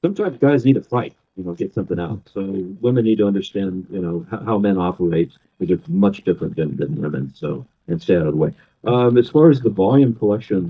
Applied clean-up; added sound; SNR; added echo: neural mask model DeepFilterNet 3.